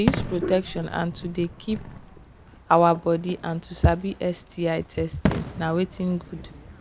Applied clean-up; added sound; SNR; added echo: none; Fireworks; 8 dB; none.